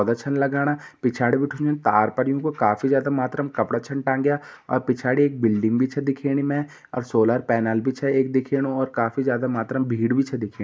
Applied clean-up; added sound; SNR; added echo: none; none; none; none.